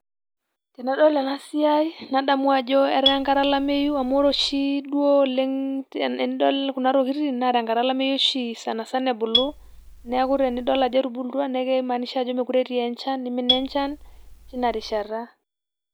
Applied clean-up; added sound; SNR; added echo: none; Marimba, xylophone; 7 dB; none.